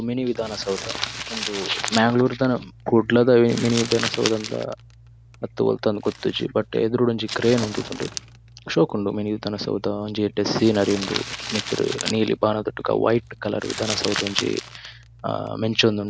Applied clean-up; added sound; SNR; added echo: none; Crumpling, crinkling; 11 dB; none.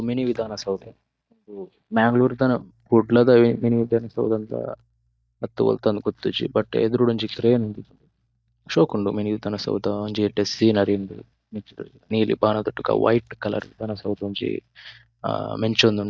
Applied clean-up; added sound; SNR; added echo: neural mask model DeepFilterNet 3.